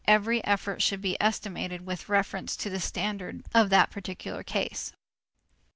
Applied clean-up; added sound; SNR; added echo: none; none; none; none.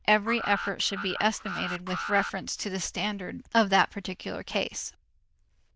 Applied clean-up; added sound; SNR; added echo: neural diffusion model UNIVERSE++.